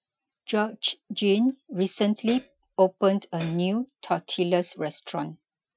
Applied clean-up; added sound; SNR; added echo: classical method Wiener filter.